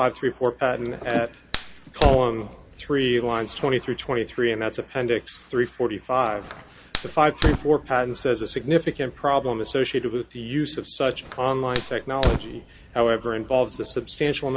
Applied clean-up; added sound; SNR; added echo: none; Fire; 8 dB; none.